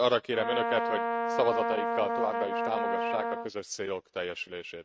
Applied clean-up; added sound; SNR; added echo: neural mask model RNNoise.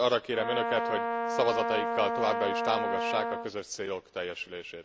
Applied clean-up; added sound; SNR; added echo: none; Brass instrument; 0 dB; none.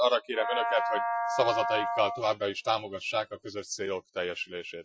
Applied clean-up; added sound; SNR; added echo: classical method Wiener filter.